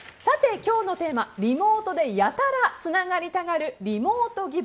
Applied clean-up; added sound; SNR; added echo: none; none; none; none.